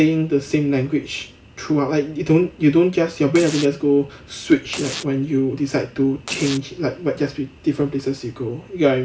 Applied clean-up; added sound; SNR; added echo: none; Domestic sounds, home sounds; 15 dB; none.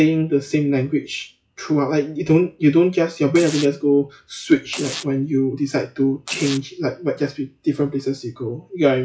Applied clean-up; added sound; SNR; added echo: classical method log-MMSE.